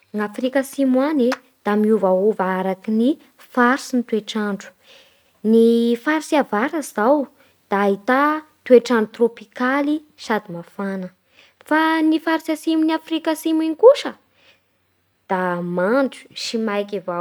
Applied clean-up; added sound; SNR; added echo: none; Clapping; 19 dB; none.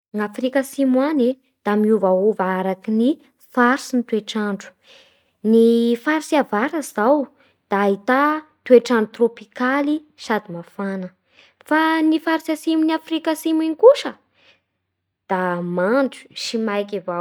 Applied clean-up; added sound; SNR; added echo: neural mask model DeepFilterNet 3.